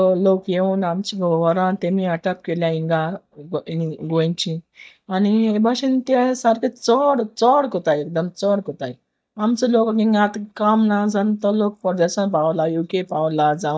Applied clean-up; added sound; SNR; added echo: neural mask model DeepFilterNet 3.